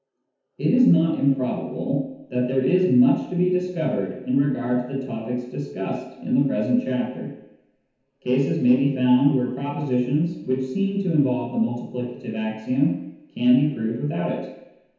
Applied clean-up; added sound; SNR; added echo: none; none; none; reverberation time 1.0 s.